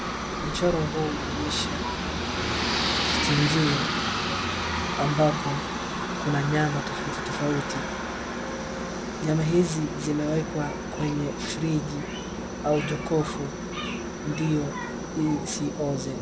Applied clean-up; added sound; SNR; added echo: none; Aircraft; 1 dB; none.